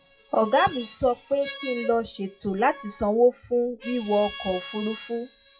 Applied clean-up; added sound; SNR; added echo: classical method WPE with log-MMSE.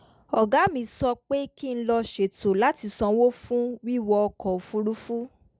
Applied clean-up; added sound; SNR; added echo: none; none; none; none.